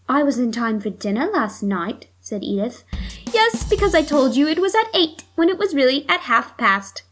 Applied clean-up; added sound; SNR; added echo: none; Bass drum / Drum kit; 13 dB; none.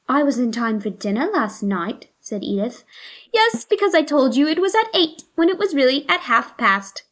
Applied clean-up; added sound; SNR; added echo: neural mask model Resemble Enhance denoiser.